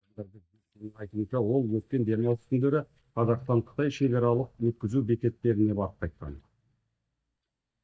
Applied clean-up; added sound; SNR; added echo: neural mask model DeepFilterNet 3.